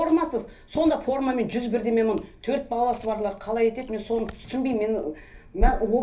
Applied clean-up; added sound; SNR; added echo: none; Liquid; 8 dB; reverberation time 0.3 s.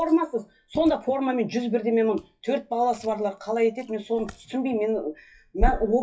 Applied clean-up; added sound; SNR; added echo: classical method WPE with log-MMSE.